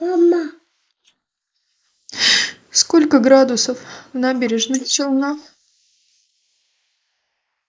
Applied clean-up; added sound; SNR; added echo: neural mask model Resemble Enhance denoiser.